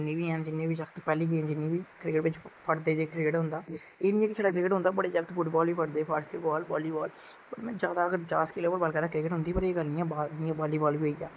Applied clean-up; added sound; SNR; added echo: neural mask model Resemble Enhance denoiser.